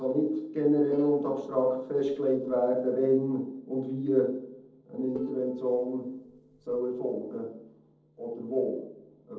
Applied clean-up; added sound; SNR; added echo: neural separator model SepFormer DNS4.